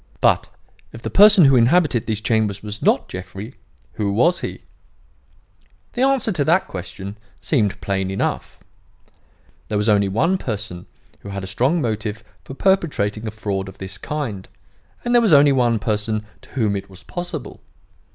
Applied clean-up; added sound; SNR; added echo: none; none; none; none.